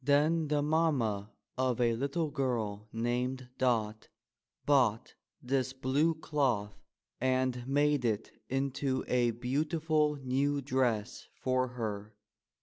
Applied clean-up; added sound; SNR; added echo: none; none; none; none.